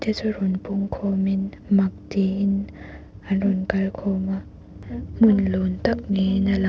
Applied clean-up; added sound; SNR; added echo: none; none; none; none.